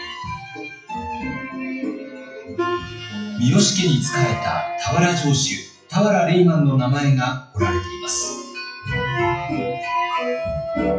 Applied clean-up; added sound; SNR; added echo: classical method WPE with log-MMSE.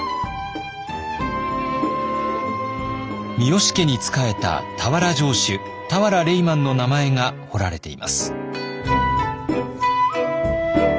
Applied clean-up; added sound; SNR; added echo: none; none; none; none.